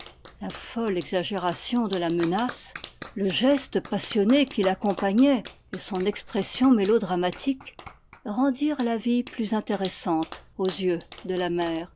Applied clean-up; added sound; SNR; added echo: none; Clapping; 18 dB; none.